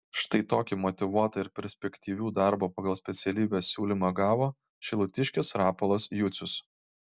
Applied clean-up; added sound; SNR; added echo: none; none; none; none.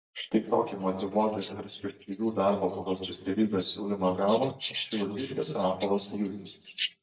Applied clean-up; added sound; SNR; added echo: neural mask model DeepFilterNet 3.